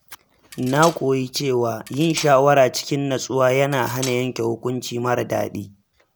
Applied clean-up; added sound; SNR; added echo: none; Cutlery, silverware; 17 dB; none.